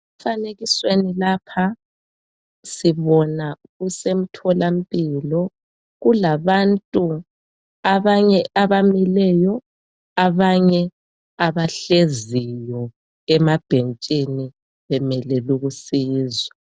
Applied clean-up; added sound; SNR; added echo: none; none; none; none.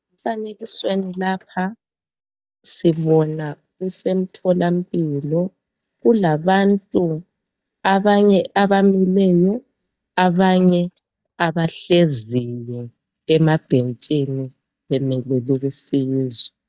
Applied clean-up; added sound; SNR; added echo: neural mask model DeepFilterNet 3.